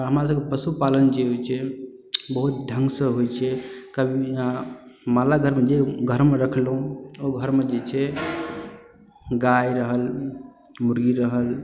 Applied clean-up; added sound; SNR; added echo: none; none; none; none.